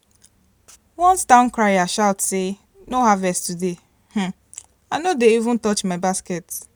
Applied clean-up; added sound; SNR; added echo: none; none; none; none.